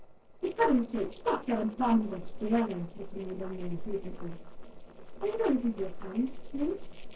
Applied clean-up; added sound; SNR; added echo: neural separator model SepFormer DNS4.